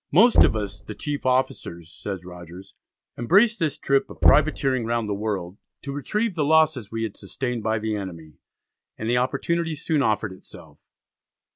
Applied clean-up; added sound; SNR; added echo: none; Knock; 1 dB; none.